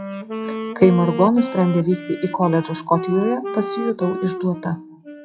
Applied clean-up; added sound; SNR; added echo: classical method WPE with log-MMSE.